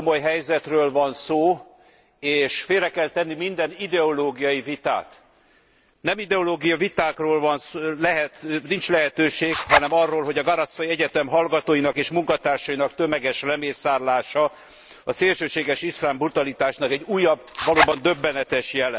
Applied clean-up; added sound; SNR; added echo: none; Zipper (clothing); 2 dB; none.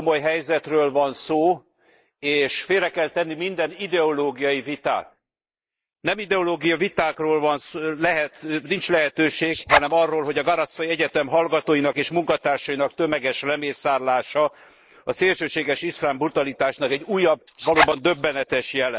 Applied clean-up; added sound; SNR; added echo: neural mask model Resemble Enhance denoiser.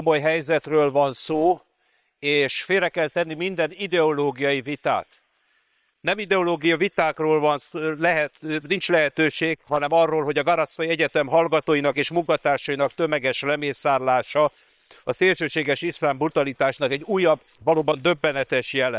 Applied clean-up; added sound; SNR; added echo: neural separator model SepFormer WHAM!.